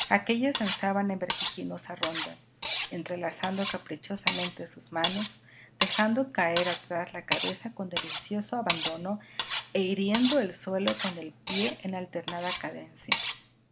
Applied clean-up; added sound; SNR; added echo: none; Cutlery, silverware; -1 dB; none.